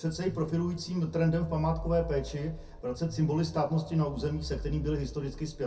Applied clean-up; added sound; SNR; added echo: none; Zipper (clothing); 10 dB; reverberation time 0.3 s.